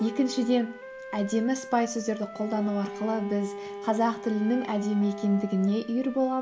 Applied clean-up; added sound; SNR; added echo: none; Wind instrument, woodwind instrument + Bowed string instrument; 12 dB; none.